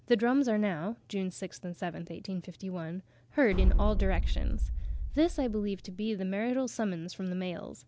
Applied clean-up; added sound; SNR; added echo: none; Boom; -4 dB; none.